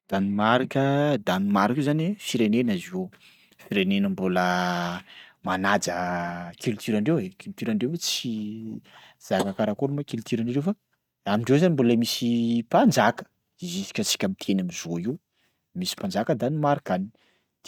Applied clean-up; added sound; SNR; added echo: neural mask model RNNoise.